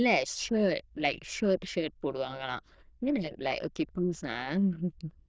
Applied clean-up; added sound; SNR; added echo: neural diffusion model UNIVERSE++.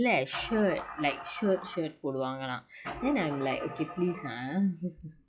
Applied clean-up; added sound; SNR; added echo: classical method log-MMSE.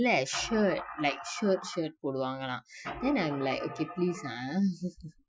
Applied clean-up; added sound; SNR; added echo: classical method Wiener filter.